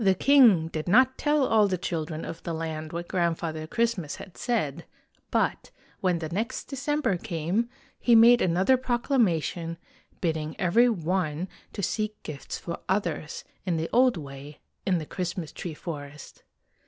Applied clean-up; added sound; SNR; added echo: none; none; none; none.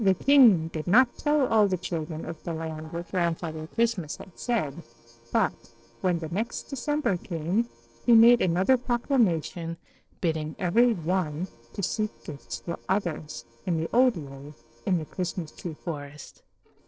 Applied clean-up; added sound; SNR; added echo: neural separator model SepFormer DNS4.